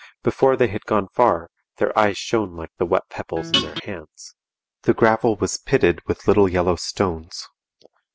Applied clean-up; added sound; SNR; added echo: none; Guitar; 2 dB; none.